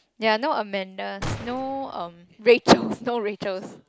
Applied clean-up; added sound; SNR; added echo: none; Gunshot, gunfire; 12 dB; none.